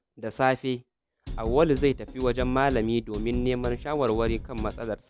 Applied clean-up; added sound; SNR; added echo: none; Drum kit; 8 dB; none.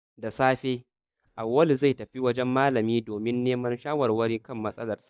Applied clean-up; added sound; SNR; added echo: neural mask model DeepFilterNet 3.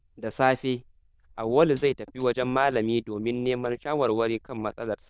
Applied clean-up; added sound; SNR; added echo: neural diffusion model UNIVERSE++.